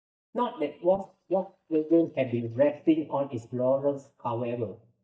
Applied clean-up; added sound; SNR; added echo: neural mask model DeepFilterNet 3.